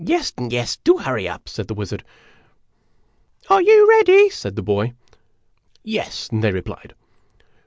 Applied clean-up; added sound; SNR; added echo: none; none; none; none.